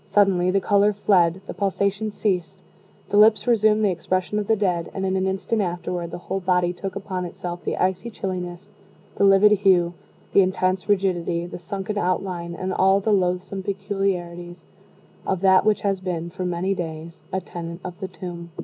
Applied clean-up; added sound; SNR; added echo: none; none; none; none.